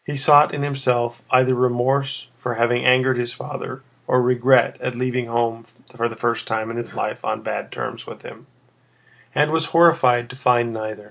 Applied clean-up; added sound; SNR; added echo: neural mask model Resemble Enhance denoiser.